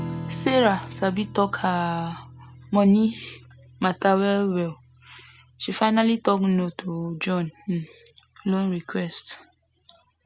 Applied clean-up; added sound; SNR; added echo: none; Strum; 17 dB; none.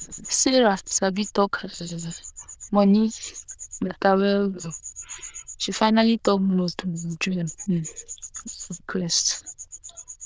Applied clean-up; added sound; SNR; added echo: neural diffusion model UNIVERSE++.